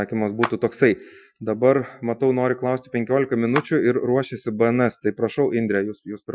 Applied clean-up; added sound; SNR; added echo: classical method Wiener filter.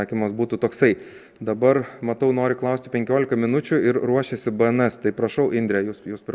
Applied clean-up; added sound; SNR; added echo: none; none; none; none.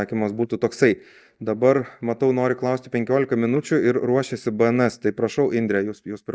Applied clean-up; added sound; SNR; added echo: neural mask model DeepFilterNet 3.